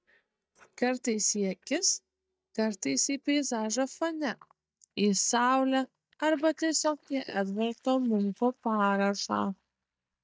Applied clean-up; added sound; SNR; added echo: neural mask model DeepFilterNet 3.